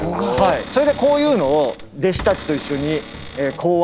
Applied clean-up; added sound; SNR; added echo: none; Cupboard open or close / Door + Raindrop / Drip; 14 dB; none.